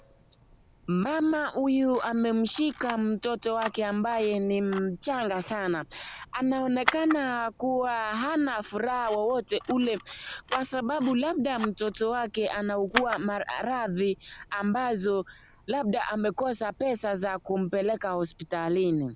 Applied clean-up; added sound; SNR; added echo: none; Camera; 13 dB; none.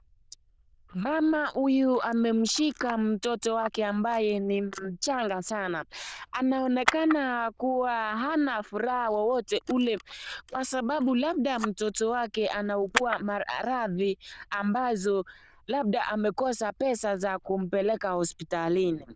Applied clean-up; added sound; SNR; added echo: neural diffusion model UNIVERSE++.